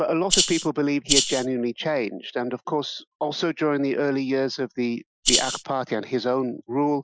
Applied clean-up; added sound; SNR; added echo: classical method Wiener filter.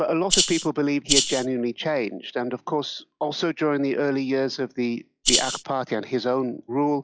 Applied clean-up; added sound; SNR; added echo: classical method log-MMSE.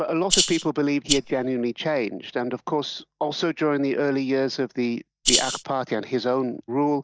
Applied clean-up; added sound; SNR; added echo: neural mask model DeepFilterNet 3.